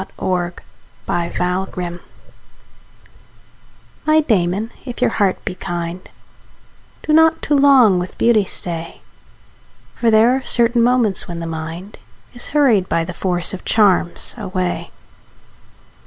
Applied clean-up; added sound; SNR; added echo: none; none; none; none.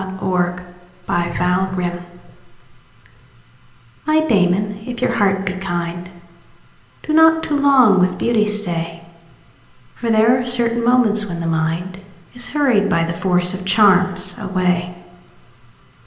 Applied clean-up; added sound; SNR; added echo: none; none; none; reverberation time 0.9 s.